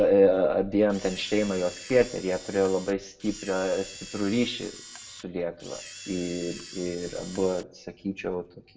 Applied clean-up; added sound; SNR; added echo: none; Camera; 16 dB; reverberation time 0.4 s.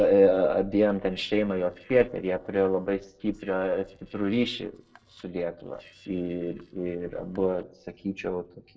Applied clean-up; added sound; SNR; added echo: neural separator model SepFormer DNS4.